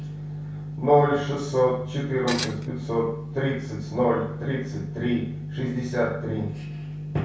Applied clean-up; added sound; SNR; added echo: none; Tools; 7 dB; reverberation time 0.6 s.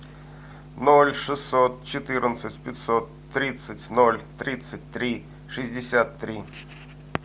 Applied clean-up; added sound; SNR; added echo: none; none; none; none.